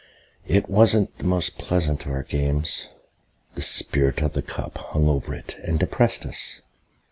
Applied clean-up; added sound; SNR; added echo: none; none; none; none.